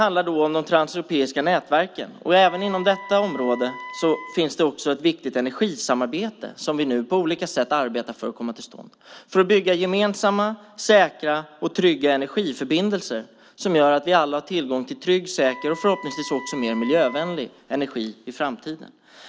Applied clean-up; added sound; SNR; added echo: none; Wind instrument, woodwind instrument; 15 dB; none.